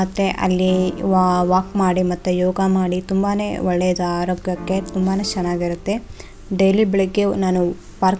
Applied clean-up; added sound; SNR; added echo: none; Piano; 20 dB; none.